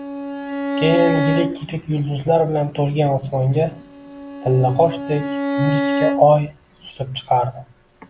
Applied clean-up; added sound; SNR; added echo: none; Bowed string instrument; 6 dB; none.